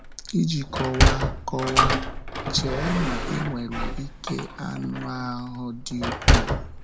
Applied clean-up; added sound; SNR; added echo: none; Sliding door; -4 dB; reverberation time 1.6 s.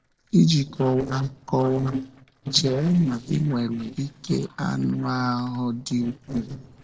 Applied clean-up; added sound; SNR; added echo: neural separator model SepFormer DNS4.